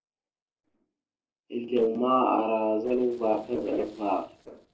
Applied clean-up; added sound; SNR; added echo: neural separator model SepFormer DNS4.